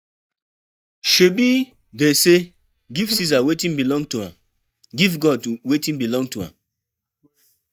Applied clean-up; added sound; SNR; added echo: neural mask model DeepFilterNet 3.